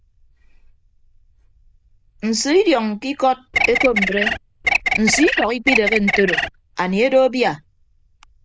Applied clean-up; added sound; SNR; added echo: neural diffusion model UNIVERSE++.